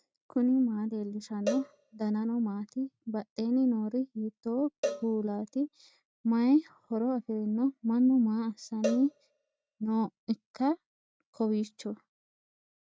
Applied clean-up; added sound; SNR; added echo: none; Cowbell; 10 dB; none.